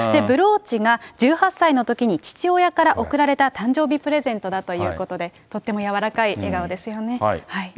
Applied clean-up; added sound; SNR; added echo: none; none; none; none.